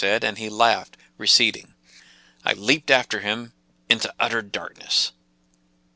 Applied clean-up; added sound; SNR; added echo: none; none; none; none.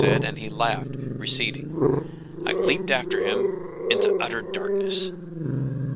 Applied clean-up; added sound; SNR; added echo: none; Growling; -4 dB; none.